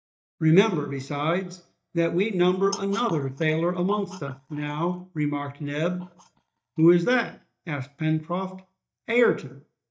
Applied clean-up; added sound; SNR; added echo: neural mask model DeepFilterNet 3.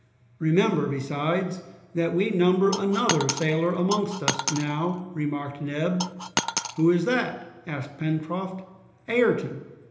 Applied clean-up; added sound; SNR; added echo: none; Coin (dropping); 5 dB; reverberation time 1.0 s.